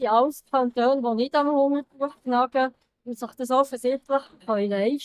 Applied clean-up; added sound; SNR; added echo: neural mask model DeepFilterNet 3.